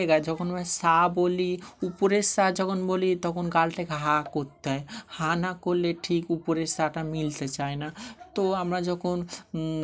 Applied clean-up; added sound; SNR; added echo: none; none; none; none.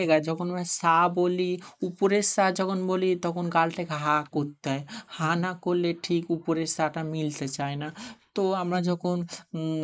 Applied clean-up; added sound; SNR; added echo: neural mask model Resemble Enhance denoiser.